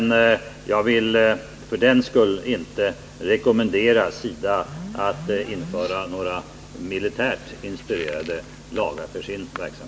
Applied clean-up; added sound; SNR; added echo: none; Alarm; 13 dB; none.